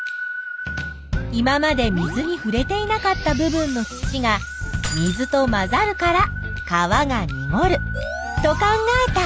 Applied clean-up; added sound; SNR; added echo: none; Keys jangling; 13 dB; none.